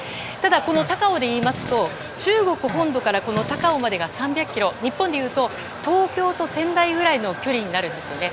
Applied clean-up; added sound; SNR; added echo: none; Fart; 12 dB; none.